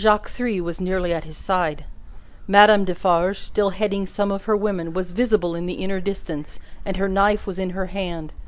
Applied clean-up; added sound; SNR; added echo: none; Gull, seagull; 14 dB; none.